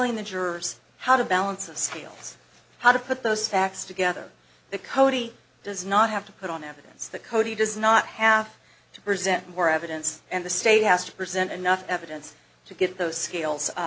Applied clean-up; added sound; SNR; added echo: none; none; none; none.